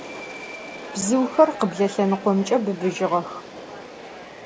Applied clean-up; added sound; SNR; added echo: none; Subway, metro, underground; 13 dB; none.